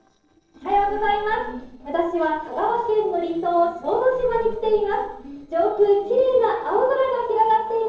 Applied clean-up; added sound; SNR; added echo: neural separator model SepFormer DNS4.